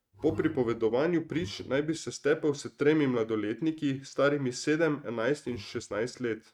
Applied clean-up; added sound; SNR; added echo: neural mask model RNNoise.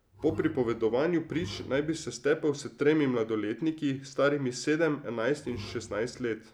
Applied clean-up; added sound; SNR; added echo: none; Bowed string instrument; 16 dB; none.